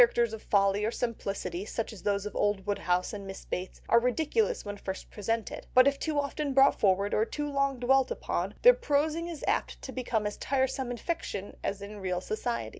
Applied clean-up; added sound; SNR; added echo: none; none; none; none.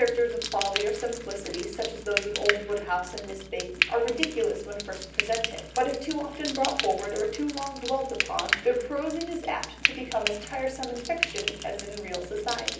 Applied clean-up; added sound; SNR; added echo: none; Frying (food); 4 dB; reverberation time 0.6 s.